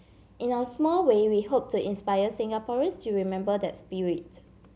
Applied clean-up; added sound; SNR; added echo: none; none; none; none.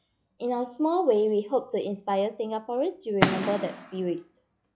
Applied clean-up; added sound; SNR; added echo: classical method log-MMSE.